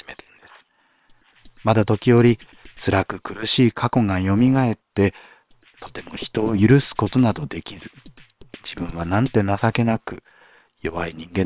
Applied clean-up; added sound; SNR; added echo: neural separator model SepFormer WHAM!.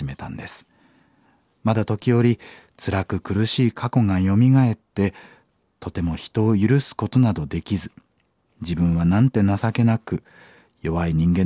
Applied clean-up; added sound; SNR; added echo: none; none; none; none.